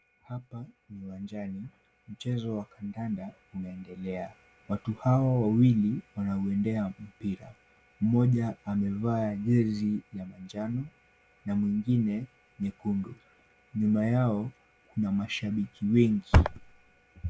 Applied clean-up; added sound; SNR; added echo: none; none; none; none.